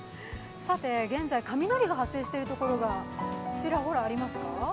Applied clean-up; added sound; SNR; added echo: none; Piano; 6 dB; none.